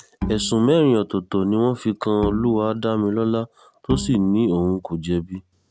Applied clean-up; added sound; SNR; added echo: none; Bowed string instrument; 11 dB; none.